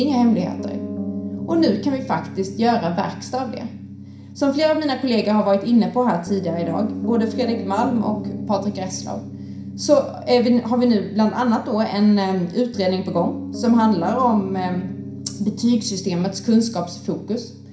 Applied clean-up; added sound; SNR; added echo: none; Piano; 11 dB; reverberation time 0.5 s.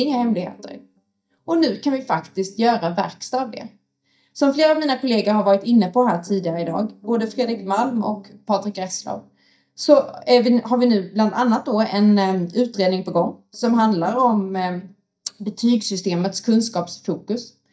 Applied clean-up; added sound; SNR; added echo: neural mask model DeepFilterNet 3.